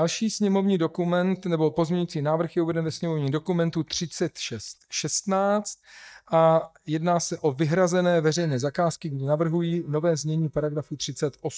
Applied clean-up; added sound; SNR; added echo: neural mask model DeepFilterNet 3.